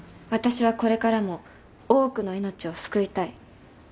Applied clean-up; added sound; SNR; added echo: none; none; none; none.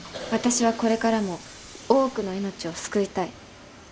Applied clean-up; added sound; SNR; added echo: none; Cough + Train; 16 dB; none.